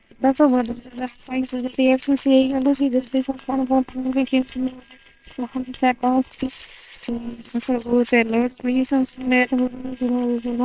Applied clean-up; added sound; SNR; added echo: neural separator model SepFormer WHAM!.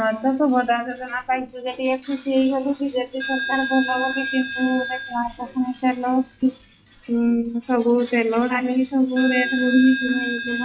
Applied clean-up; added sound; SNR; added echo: classical method log-MMSE.